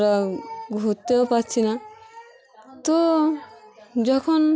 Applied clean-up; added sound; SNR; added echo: none; none; none; none.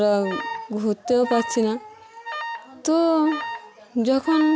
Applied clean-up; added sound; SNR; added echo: none; Alarm; 12 dB; none.